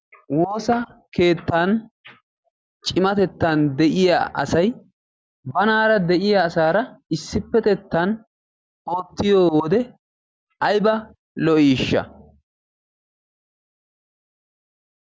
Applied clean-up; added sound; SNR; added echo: none; none; none; none.